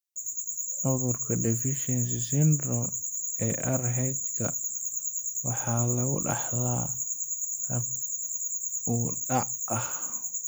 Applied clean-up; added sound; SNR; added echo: none; none; none; none.